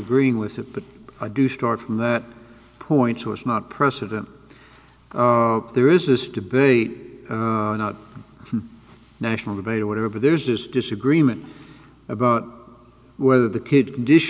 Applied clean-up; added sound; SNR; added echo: none; none; none; none.